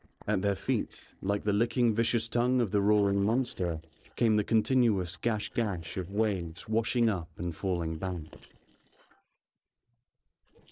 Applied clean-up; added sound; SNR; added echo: neural separator model SepFormer DNS4.